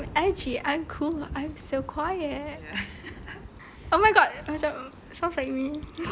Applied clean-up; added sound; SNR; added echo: none; Thunder; 20 dB; none.